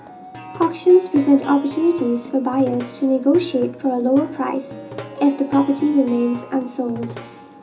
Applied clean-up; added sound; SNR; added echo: none; Plucked string instrument; 16 dB; reverberation time 0.2 s.